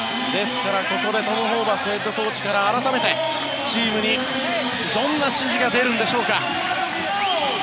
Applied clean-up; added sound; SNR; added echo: none; Telephone; 16 dB; none.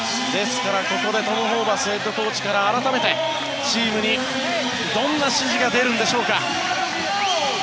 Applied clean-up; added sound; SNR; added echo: none; none; none; none.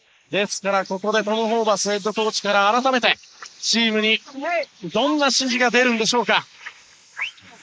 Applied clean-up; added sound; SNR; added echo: neural mask model Resemble Enhance denoiser.